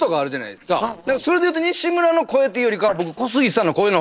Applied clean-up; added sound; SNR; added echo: neural separator model SepFormer DNS4.